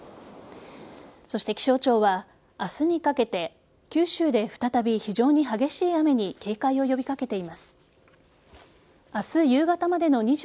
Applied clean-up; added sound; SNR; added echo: none; none; none; none.